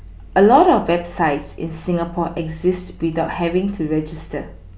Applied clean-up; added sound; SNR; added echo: none; none; none; none.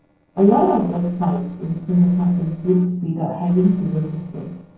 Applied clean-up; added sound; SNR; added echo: neural separator model SepFormer DNS4.